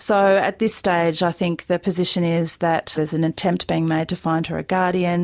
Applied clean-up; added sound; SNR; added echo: none; none; none; none.